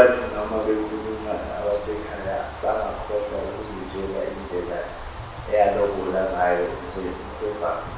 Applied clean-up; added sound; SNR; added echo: none; Bird; 11 dB; reverberation time 0.9 s.